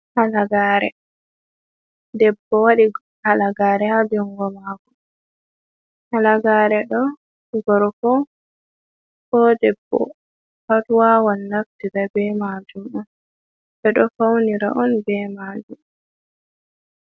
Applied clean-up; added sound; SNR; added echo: none; none; none; none.